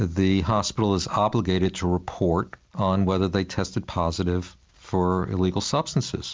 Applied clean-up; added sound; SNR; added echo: none; none; none; none.